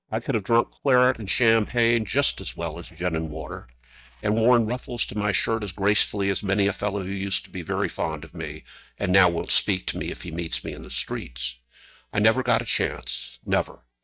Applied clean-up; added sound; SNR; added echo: neural mask model DeepFilterNet 3.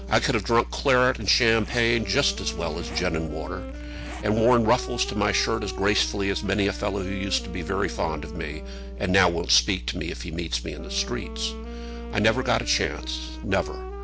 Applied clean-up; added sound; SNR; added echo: none; Wind instrument, woodwind instrument + Zipper (clothing); 14 dB; none.